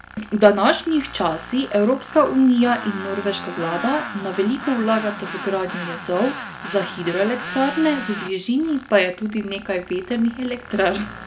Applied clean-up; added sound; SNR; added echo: none; Tools; 11 dB; none.